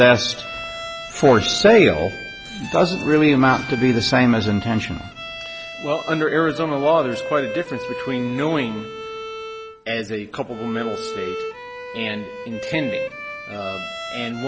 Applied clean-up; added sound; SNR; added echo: none; Bowed string instrument; 11 dB; none.